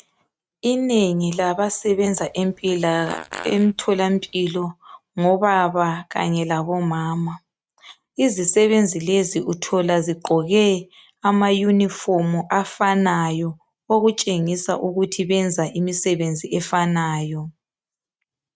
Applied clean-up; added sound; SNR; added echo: neural mask model RNNoise.